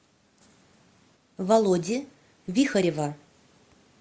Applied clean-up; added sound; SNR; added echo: none; none; none; none.